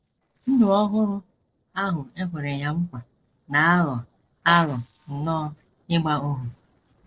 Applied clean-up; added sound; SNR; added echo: neural separator model SepFormer DNS4.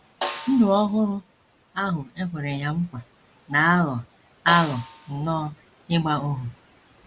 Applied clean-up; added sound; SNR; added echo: none; Snare drum; 13 dB; none.